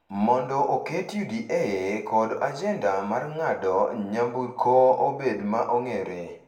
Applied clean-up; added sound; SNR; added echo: none; none; none; reverberation time 0.5 s.